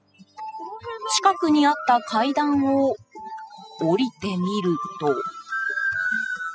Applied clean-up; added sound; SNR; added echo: classical method spectral subtraction.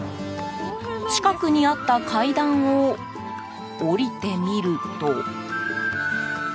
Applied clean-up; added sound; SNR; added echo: none; none; none; none.